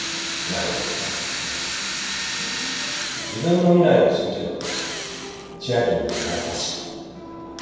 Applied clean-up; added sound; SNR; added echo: none; Drill; 6 dB; reverberation time 1.2 s.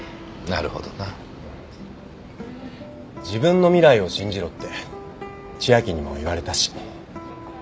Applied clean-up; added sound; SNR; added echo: none; none; none; none.